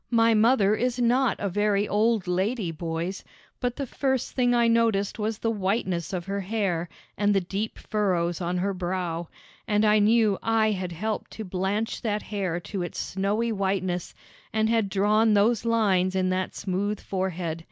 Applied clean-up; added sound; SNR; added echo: none; none; none; none.